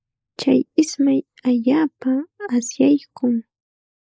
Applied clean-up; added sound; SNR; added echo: neural mask model Resemble Enhance denoiser.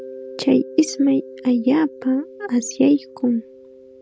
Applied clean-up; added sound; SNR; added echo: none; Mallet percussion; 18 dB; none.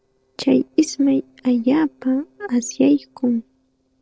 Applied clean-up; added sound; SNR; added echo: neural separator model SepFormer DNS4.